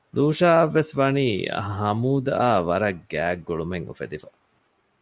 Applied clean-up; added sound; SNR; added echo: none; none; none; none.